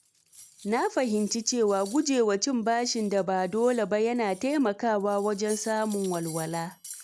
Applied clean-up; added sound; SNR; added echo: none; Cutlery, silverware; 18 dB; none.